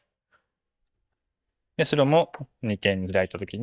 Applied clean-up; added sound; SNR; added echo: neural mask model DeepFilterNet 3.